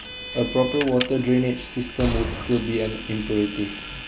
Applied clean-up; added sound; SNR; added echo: none; Gunshot, gunfire + Vehicle; 8 dB; none.